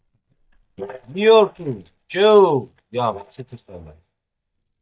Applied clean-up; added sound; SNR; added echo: neural mask model DeepFilterNet 3.